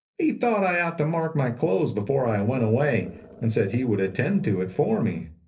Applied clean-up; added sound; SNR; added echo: neural separator model SepFormer DNS4.